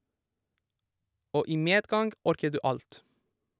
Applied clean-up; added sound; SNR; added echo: none; none; none; none.